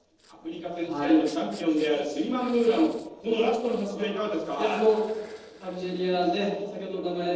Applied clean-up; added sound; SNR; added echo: neural separator model SepFormer DNS4.